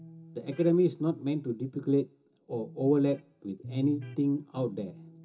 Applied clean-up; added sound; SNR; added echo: none; Electric guitar; 18 dB; reverberation time 0.2 s.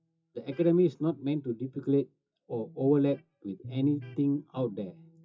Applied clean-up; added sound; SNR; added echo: classical method WPE with log-MMSE.